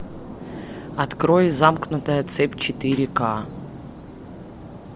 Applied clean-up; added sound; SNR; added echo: none; none; none; none.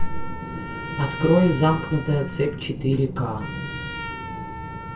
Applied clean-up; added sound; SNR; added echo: none; Trumpet; 13 dB; reverberation time 0.2 s.